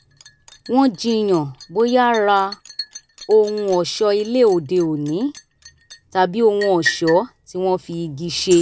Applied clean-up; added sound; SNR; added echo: none; Liquid; 16 dB; none.